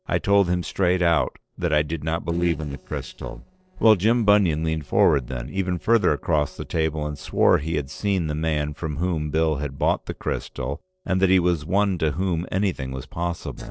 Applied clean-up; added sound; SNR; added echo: neural separator model SepFormer DNS4.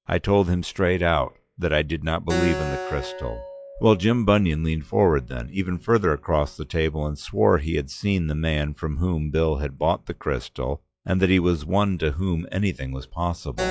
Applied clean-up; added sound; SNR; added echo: classical method log-MMSE.